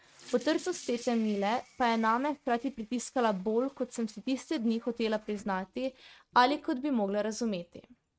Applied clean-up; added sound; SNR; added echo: neural mask model RNNoise.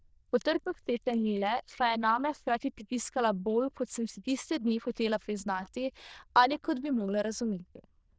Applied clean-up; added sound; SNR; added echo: neural diffusion model UNIVERSE++.